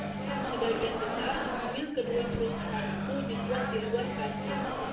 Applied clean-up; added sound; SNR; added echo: none; Microwave oven; -1 dB; reverberation time 0.8 s.